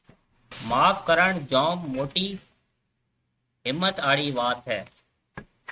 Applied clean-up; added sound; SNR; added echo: neural mask model RNNoise.